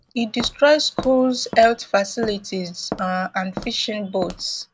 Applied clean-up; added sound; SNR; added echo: none; Walk, footsteps; 15 dB; none.